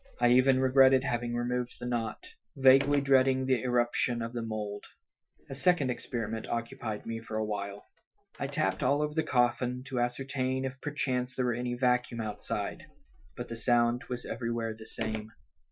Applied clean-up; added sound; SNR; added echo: classical method Wiener filter.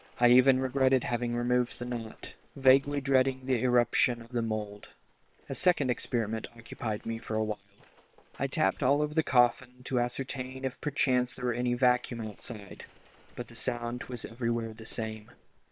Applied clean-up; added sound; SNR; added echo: neural separator model SepFormer WHAM!.